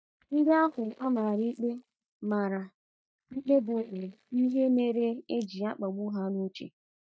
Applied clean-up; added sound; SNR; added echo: neural mask model DeepFilterNet 3.